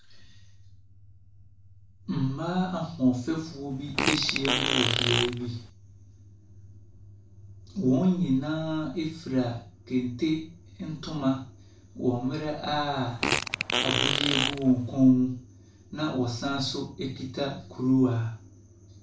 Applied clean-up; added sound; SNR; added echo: none; Fart; 0 dB; reverberation time 0.3 s.